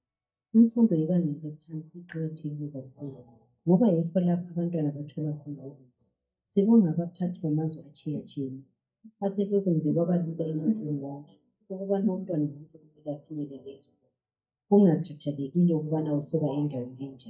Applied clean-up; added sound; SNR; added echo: neural mask model DeepFilterNet 3.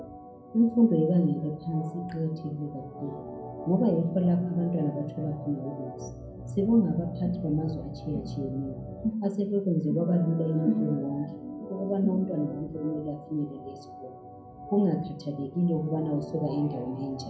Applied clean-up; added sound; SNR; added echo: none; Organ; 12 dB; reverberation time 0.6 s.